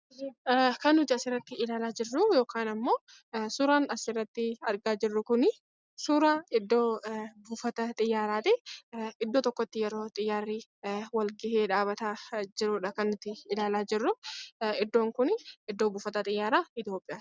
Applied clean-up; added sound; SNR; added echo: none; none; none; none.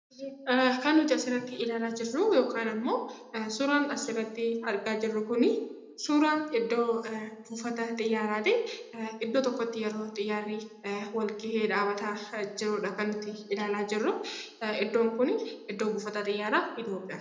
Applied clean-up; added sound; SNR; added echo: none; none; none; reverberation time 0.8 s.